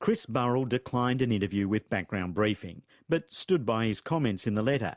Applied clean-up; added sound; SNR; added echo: none; none; none; none.